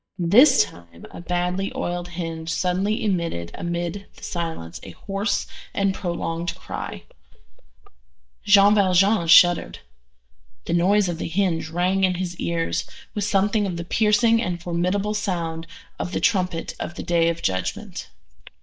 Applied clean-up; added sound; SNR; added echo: neural mask model DeepFilterNet 3.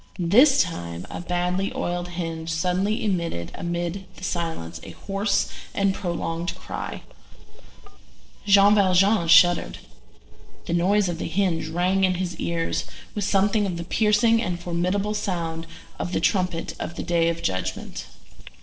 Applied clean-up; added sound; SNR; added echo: neural separator model SepFormer DNS4.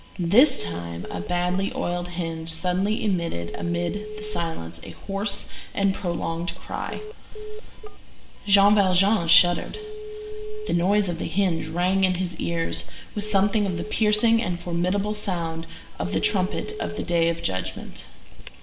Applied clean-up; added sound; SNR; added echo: none; Telephone; 17 dB; reverberation time 1.9 s.